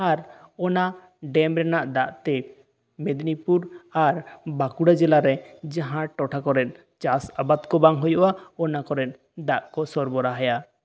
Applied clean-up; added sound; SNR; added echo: none; none; none; none.